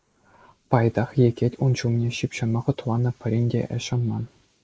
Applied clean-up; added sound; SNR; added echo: neural mask model Resemble Enhance denoiser.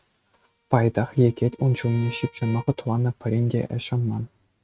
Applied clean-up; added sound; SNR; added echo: neural mask model RNNoise.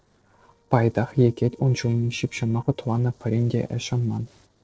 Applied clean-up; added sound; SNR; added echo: neural separator model SepFormer DNS4.